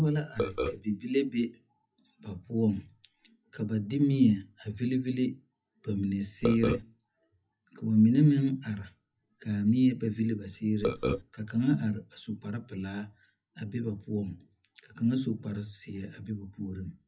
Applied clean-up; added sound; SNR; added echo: classical method WPE with log-MMSE.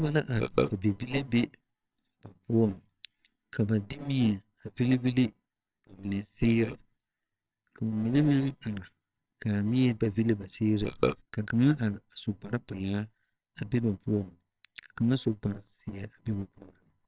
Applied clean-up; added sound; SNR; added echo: neural separator model SepFormer WHAMR!.